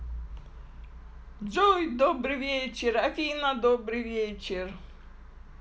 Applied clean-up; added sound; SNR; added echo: none; none; none; none.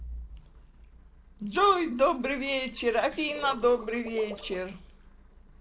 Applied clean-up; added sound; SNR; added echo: neural separator model SepFormer DNS4.